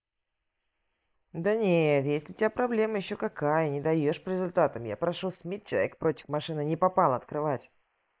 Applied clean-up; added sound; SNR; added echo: neural mask model Resemble Enhance denoiser.